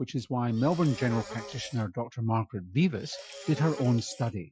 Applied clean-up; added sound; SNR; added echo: classical method Wiener filter.